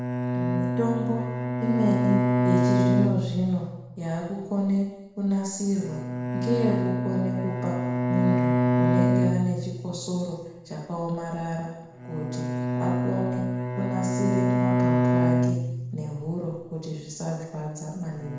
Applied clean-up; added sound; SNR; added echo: none; Bowed string instrument; -3 dB; reverberation time 0.9 s.